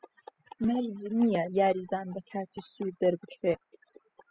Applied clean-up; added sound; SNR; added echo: classical method spectral subtraction.